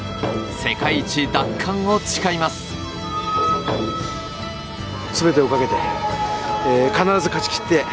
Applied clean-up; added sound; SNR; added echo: none; none; none; none.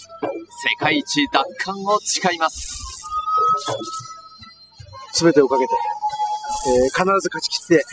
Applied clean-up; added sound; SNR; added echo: classical method spectral subtraction.